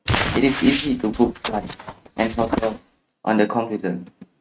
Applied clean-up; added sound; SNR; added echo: neural mask model RNNoise.